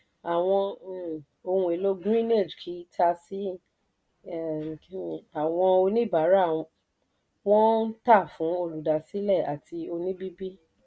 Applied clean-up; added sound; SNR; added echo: none; none; none; none.